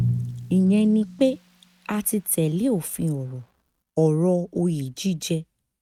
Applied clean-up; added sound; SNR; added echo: neural mask model RNNoise.